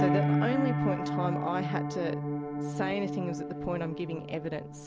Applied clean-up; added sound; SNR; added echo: none; Piano; -3 dB; none.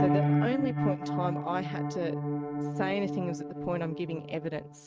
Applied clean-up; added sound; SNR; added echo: neural mask model RNNoise.